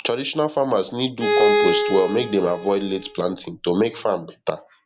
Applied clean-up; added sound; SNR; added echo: none; Bowed string instrument; 1 dB; none.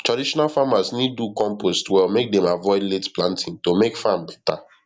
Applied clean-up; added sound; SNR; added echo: none; none; none; none.